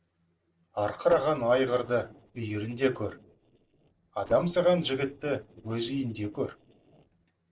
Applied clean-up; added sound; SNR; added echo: neural separator model SepFormer DNS4.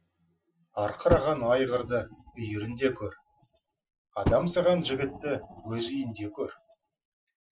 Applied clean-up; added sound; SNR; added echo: classical method Wiener filter.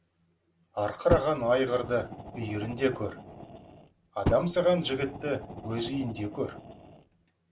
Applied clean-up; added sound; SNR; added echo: none; Fire; 8 dB; none.